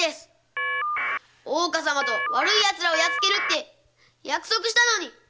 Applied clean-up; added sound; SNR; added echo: none; Telephone; 0 dB; none.